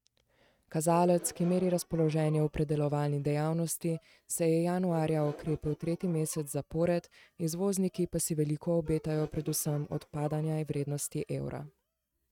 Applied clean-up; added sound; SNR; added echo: neural mask model RNNoise.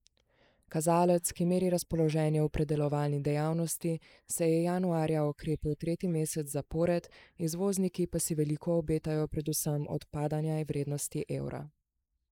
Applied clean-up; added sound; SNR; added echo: neural mask model Resemble Enhance denoiser.